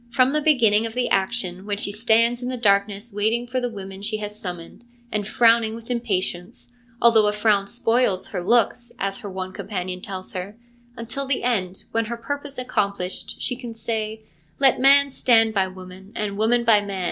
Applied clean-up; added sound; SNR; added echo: none; none; none; none.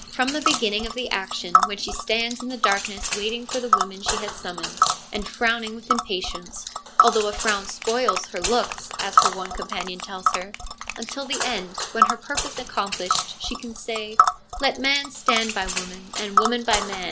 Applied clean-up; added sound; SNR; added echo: none; Tick; -2 dB; none.